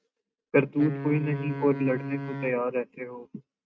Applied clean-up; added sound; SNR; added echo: neural mask model RNNoise.